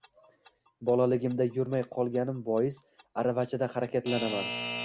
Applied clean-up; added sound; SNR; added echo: none; Alarm / Clock; 12 dB; none.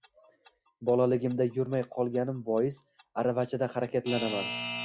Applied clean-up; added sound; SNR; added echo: classical method log-MMSE.